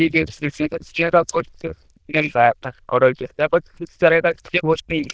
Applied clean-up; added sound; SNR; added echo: neural diffusion model UNIVERSE++.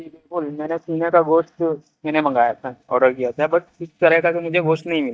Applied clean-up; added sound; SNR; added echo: neural mask model DeepFilterNet 3.